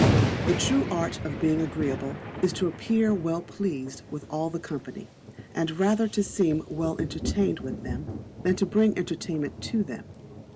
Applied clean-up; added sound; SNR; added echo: none; Thunder; 4 dB; none.